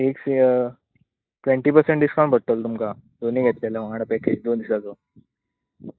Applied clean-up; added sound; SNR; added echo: neural mask model DeepFilterNet 3.